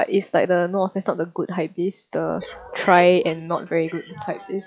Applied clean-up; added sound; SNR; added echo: classical method log-MMSE.